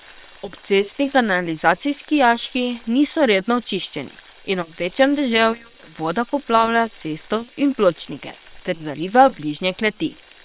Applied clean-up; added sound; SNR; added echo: neural separator model SepFormer WHAM!.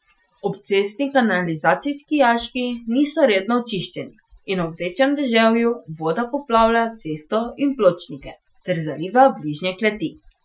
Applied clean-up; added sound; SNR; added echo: classical method Wiener filter.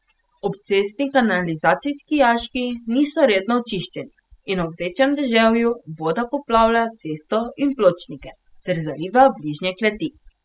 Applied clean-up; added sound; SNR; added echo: classical method spectral subtraction.